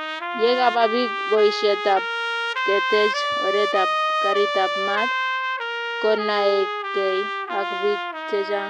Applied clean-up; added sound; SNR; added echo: none; Trumpet; 1 dB; none.